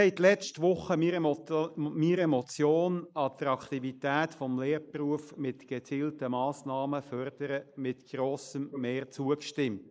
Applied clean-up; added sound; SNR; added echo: neural mask model Resemble Enhance denoiser.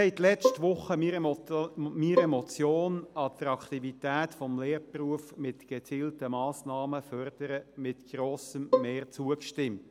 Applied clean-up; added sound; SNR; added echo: none; Bowed string instrument; -1 dB; none.